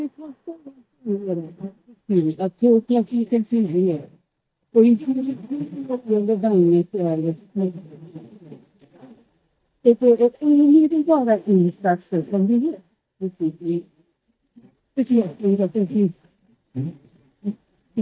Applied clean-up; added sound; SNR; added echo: neural mask model DeepFilterNet 3.